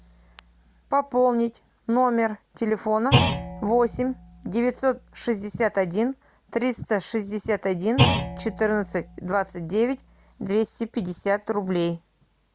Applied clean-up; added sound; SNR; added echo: none; Thump, thud; 6 dB; none.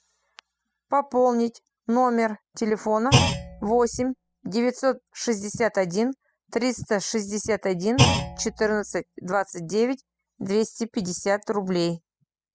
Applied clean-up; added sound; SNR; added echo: classical method spectral subtraction.